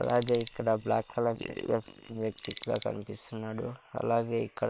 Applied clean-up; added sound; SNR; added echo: neural separator model SepFormer WHAM!.